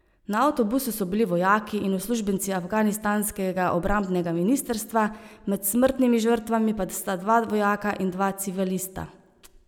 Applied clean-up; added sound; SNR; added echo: none; none; none; none.